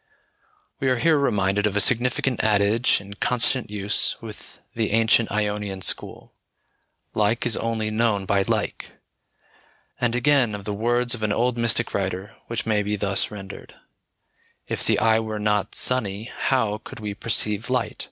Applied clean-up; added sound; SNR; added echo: none; none; none; none.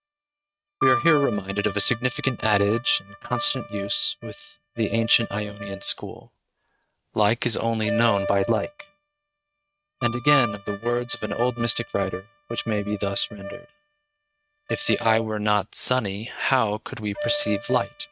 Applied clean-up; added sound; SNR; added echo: neural mask model RNNoise.